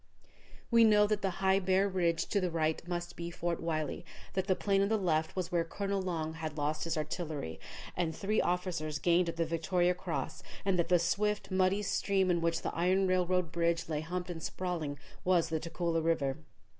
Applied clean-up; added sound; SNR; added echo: none; none; none; none.